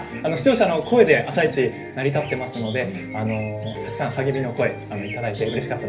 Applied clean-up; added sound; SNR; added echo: none; Bird; 19 dB; reverberation time 0.3 s.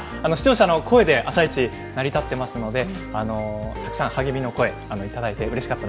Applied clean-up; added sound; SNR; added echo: none; none; none; none.